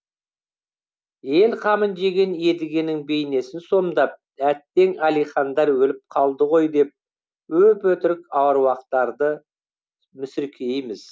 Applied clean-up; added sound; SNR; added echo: none; none; none; none.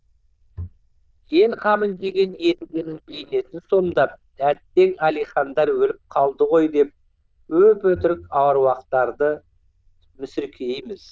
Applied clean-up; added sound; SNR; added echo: neural diffusion model UNIVERSE++.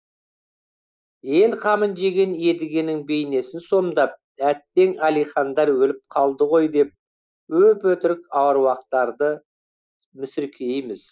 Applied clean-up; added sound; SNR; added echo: neural mask model Resemble Enhance denoiser.